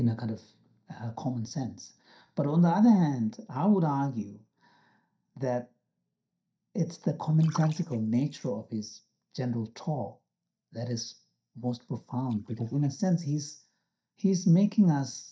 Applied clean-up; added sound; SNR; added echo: neural mask model DeepFilterNet 3.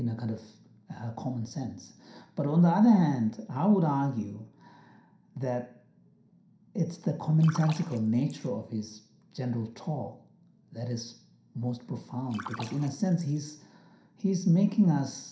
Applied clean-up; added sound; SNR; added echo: none; Splash, splatter; 15 dB; reverberation time 0.5 s.